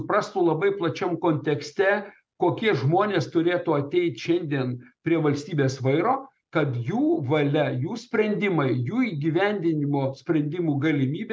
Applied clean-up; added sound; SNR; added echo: none; none; none; none.